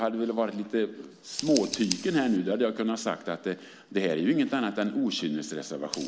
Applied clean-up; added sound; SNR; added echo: none; Scissors; 15 dB; none.